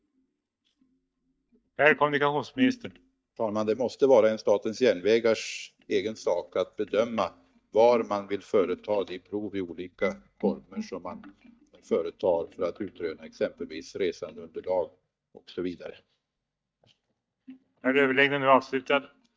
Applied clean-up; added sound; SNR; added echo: neural mask model DeepFilterNet 3.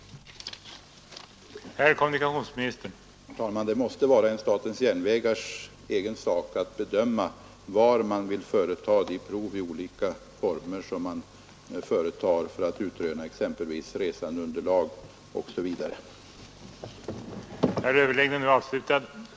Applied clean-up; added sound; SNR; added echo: none; none; none; none.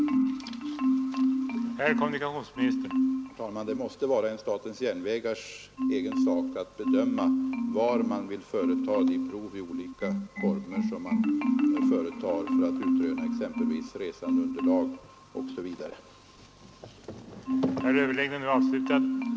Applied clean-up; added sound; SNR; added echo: none; Marimba, xylophone; -4 dB; none.